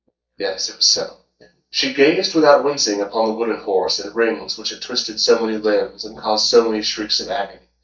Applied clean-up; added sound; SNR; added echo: neural mask model DeepFilterNet 3.